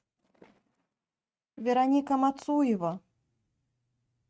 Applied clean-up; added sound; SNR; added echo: neural mask model RNNoise.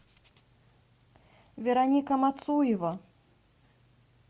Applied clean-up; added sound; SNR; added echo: none; none; none; none.